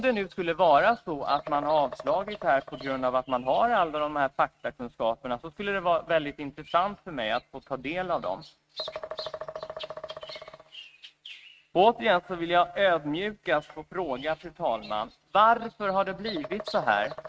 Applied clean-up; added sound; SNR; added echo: neural mask model RNNoise.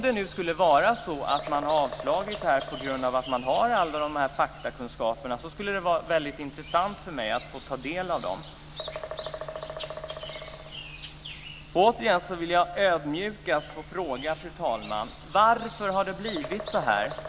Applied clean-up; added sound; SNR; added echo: none; Bird vocalization, bird call, bird song; 13 dB; none.